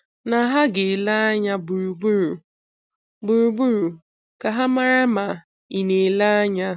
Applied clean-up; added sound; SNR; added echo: none; none; none; none.